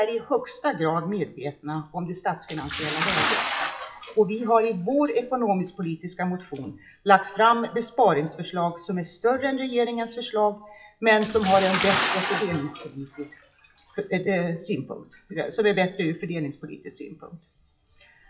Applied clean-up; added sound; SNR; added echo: classical method WPE with log-MMSE.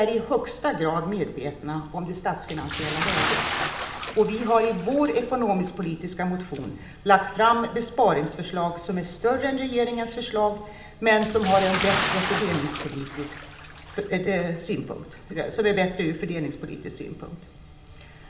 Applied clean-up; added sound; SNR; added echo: none; Bathtub (filling or washing) / Splash, splatter; 8 dB; reverberation time 1.2 s.